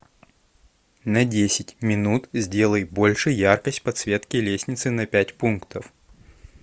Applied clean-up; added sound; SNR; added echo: none; none; none; none.